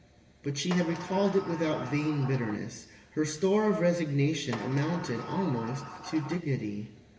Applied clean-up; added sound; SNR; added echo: none; Sliding door; 13 dB; reverberation time 1.0 s.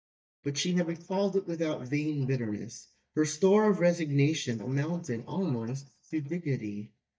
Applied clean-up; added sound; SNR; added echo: neural mask model DeepFilterNet 3.